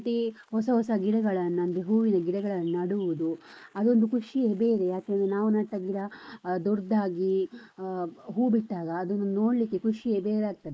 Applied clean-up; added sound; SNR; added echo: neural mask model Resemble Enhance denoiser.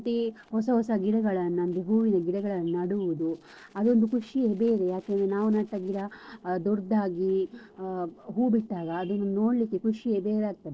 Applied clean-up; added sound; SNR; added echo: neural separator model SepFormer DNS4.